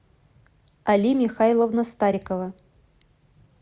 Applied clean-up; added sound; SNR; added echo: none; none; none; none.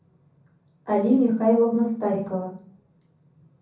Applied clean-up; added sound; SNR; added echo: none; none; none; reverberation time 0.6 s.